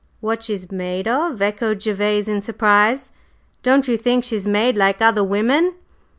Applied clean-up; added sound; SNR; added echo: none; none; none; none.